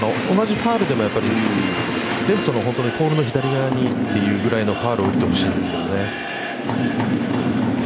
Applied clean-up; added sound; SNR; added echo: none; none; none; none.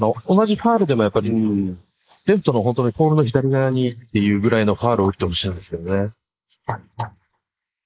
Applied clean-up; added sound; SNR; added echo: neural mask model Resemble Enhance denoiser.